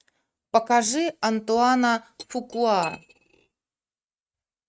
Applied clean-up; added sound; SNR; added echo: neural mask model RNNoise.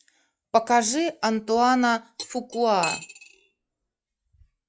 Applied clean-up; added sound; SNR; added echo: classical method log-MMSE.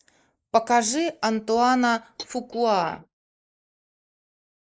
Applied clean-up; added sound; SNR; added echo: neural mask model Resemble Enhance denoiser.